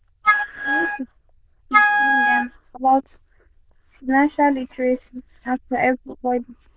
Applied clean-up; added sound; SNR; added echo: neural diffusion model UNIVERSE++.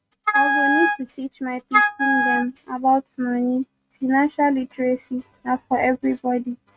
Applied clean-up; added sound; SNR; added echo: neural mask model RNNoise.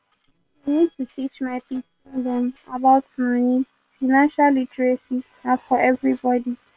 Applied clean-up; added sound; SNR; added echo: neural separator model SepFormer WHAM!.